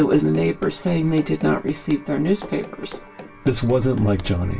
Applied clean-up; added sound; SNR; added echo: none; Run; 19 dB; reverberation time 0.2 s.